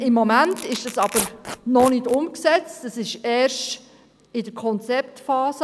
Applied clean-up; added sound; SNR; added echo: none; Tearing; 9 dB; none.